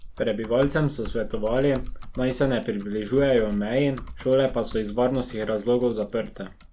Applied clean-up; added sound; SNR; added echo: none; Typing; 12 dB; none.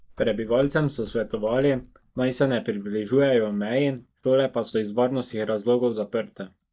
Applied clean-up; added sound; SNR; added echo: neural mask model DeepFilterNet 3.